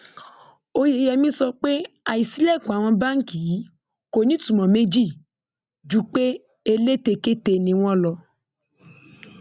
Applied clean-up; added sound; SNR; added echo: none; none; none; none.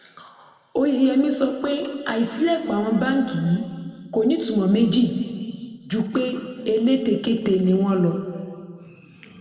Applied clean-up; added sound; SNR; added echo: none; none; none; reverberation time 2.3 s.